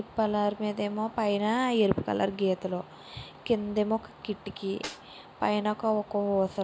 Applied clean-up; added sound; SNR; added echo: none; Snare drum; 19 dB; none.